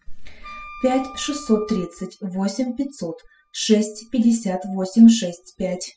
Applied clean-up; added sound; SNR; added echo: classical method spectral subtraction.